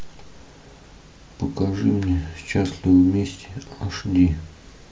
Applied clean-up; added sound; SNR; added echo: none; none; none; none.